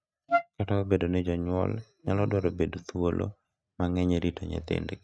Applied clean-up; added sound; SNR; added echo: neural mask model RNNoise.